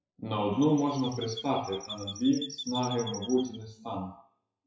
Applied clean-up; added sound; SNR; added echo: classical method WPE with log-MMSE.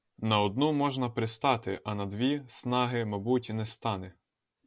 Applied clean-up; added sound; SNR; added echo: none; none; none; none.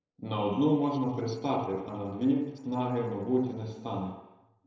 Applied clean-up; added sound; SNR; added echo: neural separator model SepFormer DNS4.